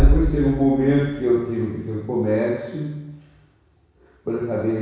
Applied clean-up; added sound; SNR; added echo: none; Bass drum; 3 dB; reverberation time 1.1 s.